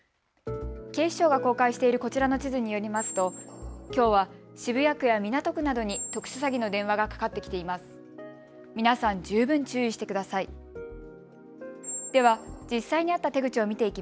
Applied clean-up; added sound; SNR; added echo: none; Squeak; 14 dB; none.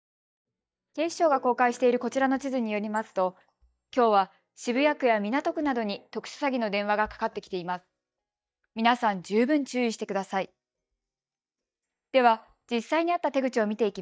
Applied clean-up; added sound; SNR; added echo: neural mask model DeepFilterNet 3.